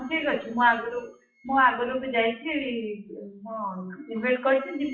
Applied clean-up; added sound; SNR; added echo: classical method WPE with log-MMSE.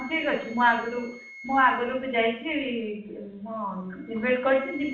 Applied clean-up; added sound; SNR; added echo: none; Wind instrument, woodwind instrument; 19 dB; reverberation time 0.5 s.